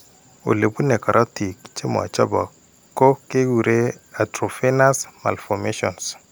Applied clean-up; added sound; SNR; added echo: none; none; none; none.